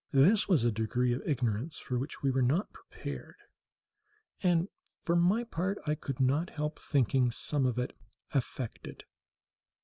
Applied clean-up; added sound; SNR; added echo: none; none; none; none.